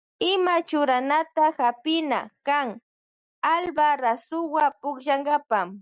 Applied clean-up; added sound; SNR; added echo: none; none; none; none.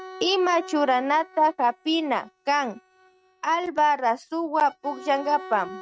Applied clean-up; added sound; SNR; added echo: neural mask model RNNoise.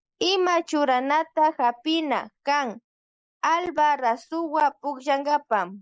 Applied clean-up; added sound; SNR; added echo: neural mask model Resemble Enhance denoiser.